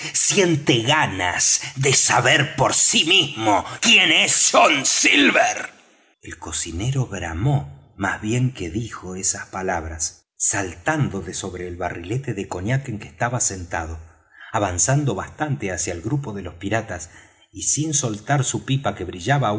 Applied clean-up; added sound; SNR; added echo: none; none; none; none.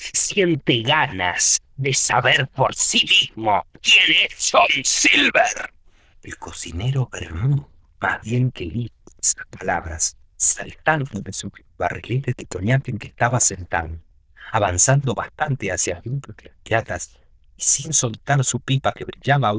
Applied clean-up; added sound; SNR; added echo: neural diffusion model UNIVERSE++.